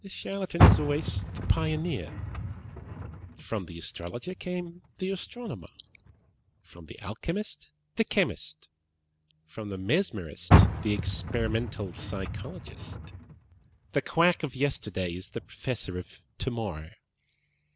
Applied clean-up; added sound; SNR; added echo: none; Car; -1 dB; none.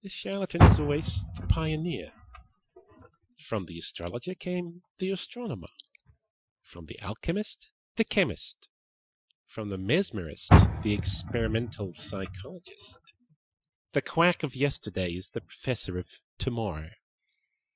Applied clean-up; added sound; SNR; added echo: classical method Wiener filter.